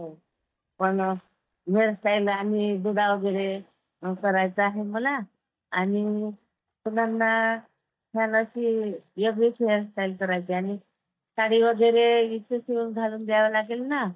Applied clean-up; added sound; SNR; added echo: neural mask model DeepFilterNet 3.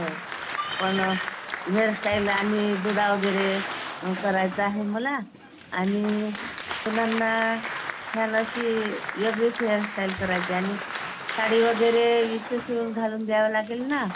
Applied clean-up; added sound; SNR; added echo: none; Applause; 8 dB; none.